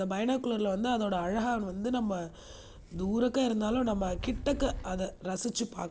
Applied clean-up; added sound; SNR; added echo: none; Wind; 13 dB; none.